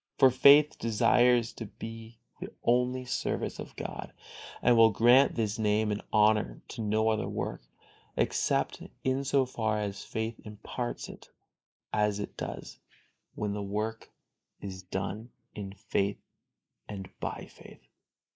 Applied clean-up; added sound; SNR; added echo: neural mask model Resemble Enhance denoiser.